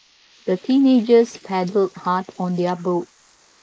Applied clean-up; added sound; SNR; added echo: neural mask model Resemble Enhance denoiser.